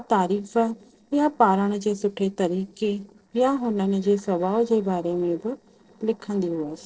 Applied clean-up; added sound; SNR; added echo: neural separator model SepFormer DNS4.